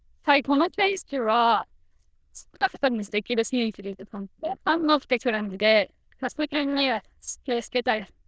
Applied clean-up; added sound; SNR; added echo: neural diffusion model UNIVERSE++.